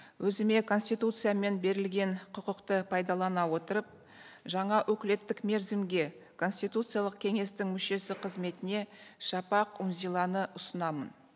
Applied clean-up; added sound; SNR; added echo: none; none; none; none.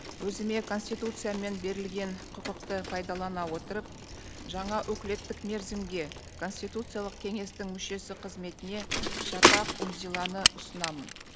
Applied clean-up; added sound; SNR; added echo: none; Bicycle; -2 dB; none.